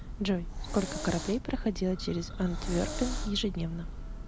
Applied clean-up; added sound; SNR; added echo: none; Hiss + Church bell; 5 dB; none.